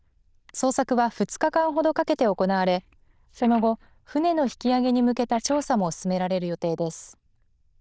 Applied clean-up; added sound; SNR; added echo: neural diffusion model UNIVERSE++.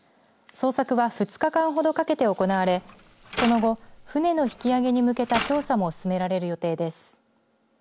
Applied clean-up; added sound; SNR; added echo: none; Mechanisms; 11 dB; none.